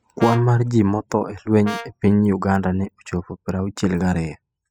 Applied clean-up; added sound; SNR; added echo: classical method spectral subtraction.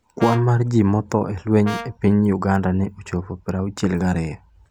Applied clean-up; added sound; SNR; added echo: none; Brass instrument; 10 dB; none.